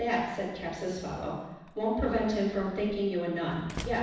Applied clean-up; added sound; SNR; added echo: none; Slam; 16 dB; reverberation time 1.1 s.